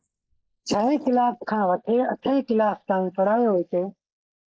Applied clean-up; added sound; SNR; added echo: neural mask model Resemble Enhance denoiser.